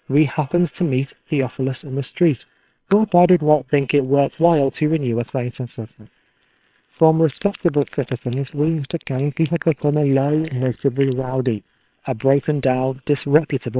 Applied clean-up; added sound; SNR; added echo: neural separator model SepFormer WHAM!.